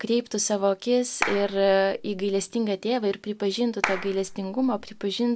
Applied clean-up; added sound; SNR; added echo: none; Clapping; 8 dB; none.